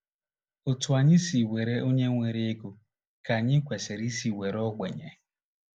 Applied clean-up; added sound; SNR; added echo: none; none; none; none.